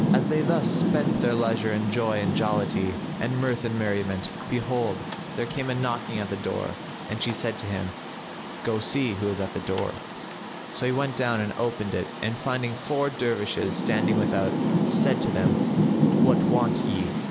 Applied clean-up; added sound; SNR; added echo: none; Rain; -1 dB; none.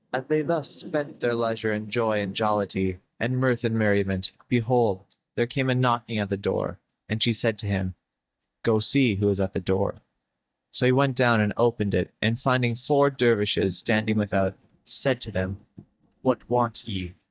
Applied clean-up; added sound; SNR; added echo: neural mask model DeepFilterNet 3.